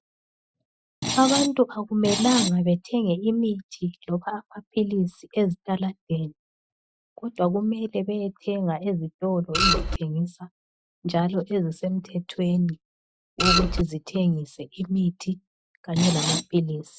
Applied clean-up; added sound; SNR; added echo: classical method Wiener filter.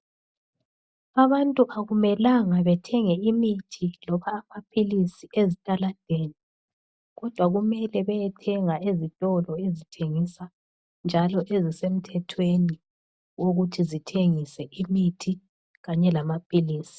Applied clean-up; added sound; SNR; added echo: none; none; none; none.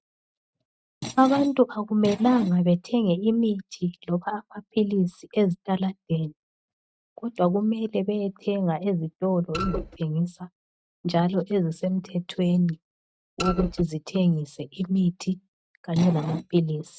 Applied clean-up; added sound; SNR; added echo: neural mask model RNNoise.